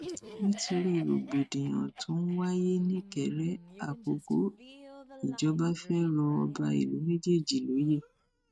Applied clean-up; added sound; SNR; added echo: neural mask model RNNoise.